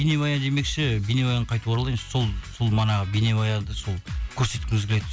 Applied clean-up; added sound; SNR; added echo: none; none; none; none.